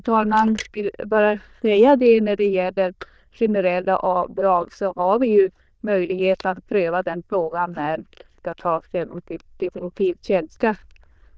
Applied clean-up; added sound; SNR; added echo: neural diffusion model UNIVERSE++.